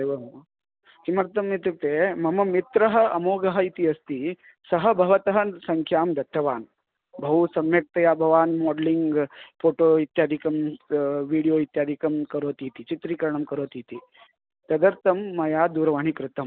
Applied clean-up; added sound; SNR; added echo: none; none; none; none.